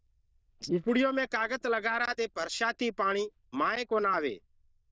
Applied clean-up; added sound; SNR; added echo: neural diffusion model UNIVERSE++.